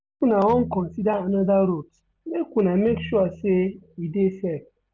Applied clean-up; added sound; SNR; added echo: none; Piano; 17 dB; none.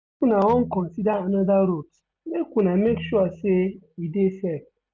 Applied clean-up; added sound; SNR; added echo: neural mask model RNNoise.